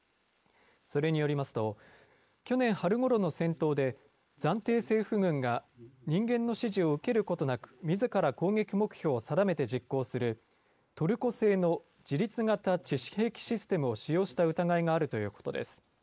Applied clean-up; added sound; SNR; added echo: neural mask model Resemble Enhance denoiser.